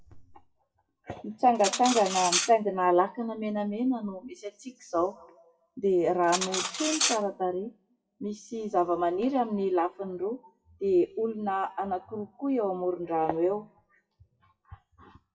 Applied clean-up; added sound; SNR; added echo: classical method WPE with log-MMSE.